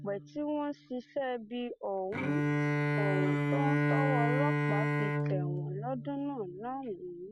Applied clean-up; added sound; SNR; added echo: neural mask model RNNoise.